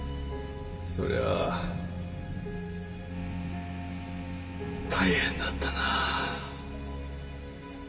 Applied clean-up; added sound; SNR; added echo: none; Organ; 11 dB; reverberation time 2.6 s.